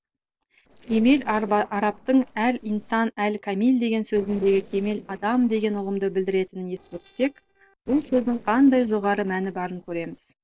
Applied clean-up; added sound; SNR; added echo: neural separator model SepFormer DNS4.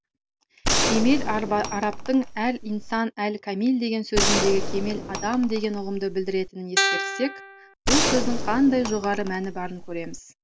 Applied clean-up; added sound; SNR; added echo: none; Gunshot, gunfire + Guitar; 1 dB; none.